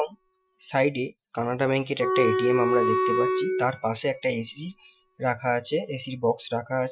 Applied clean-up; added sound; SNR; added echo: classical method Wiener filter.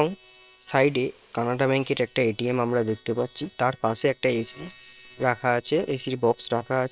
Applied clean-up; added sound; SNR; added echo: neural separator model SepFormer WHAM!.